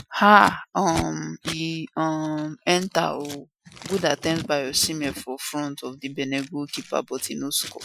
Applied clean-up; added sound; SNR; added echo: classical method Wiener filter.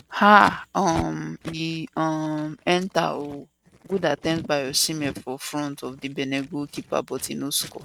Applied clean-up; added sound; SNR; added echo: neural mask model RNNoise.